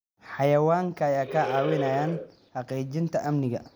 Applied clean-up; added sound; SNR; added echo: none; Animal; 6 dB; none.